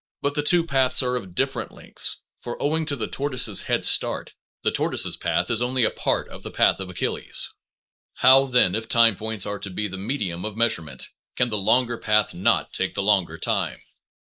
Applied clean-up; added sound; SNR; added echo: neural mask model Resemble Enhance denoiser.